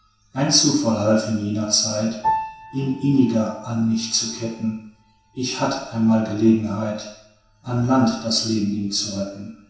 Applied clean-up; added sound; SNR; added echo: none; Piano; 14 dB; reverberation time 0.7 s.